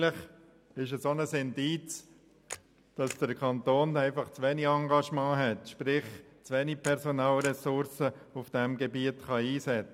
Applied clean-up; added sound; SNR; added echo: none; Camera; 19 dB; none.